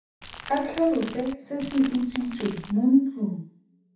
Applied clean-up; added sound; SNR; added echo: none; Crumpling, crinkling / Crackle; 15 dB; reverberation time 0.7 s.